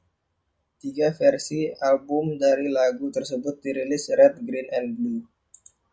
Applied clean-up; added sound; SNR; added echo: none; none; none; none.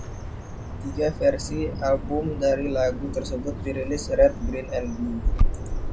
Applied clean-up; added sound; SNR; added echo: none; Bird vocalization, bird call, bird song; 2 dB; none.